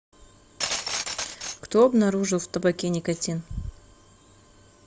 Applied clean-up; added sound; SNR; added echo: none; Glass; 7 dB; none.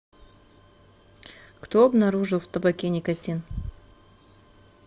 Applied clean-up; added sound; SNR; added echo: none; none; none; none.